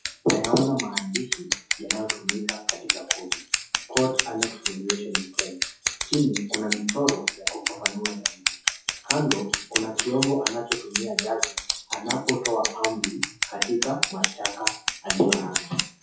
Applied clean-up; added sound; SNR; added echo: classical method WPE with log-MMSE.